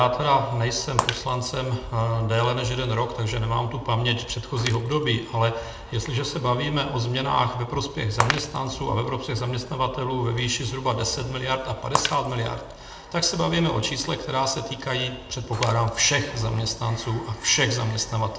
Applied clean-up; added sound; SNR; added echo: none; Shatter; 12 dB; reverberation time 0.6 s.